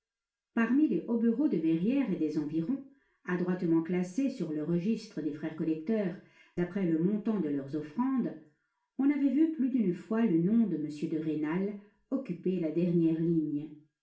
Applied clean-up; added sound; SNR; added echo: none; none; none; reverberation time 0.3 s.